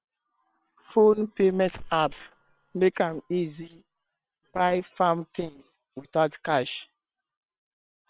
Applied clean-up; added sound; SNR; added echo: neural separator model SepFormer WHAM!.